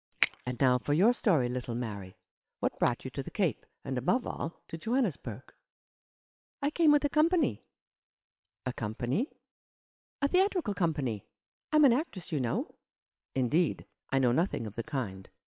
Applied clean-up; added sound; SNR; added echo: neural separator model SepFormer WHAM!.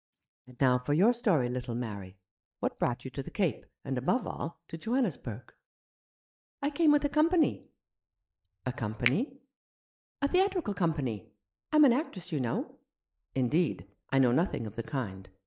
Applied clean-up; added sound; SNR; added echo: neural mask model DeepFilterNet 3.